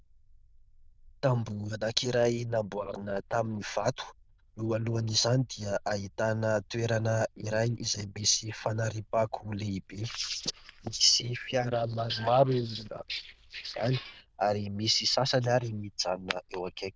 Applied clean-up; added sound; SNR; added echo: neural diffusion model UNIVERSE++.